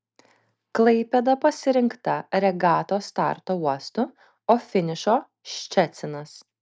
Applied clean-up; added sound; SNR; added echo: none; none; none; none.